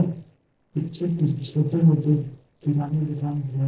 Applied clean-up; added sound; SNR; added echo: neural separator model SepFormer DNS4.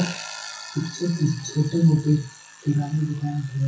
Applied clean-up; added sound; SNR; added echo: classical method WPE with log-MMSE.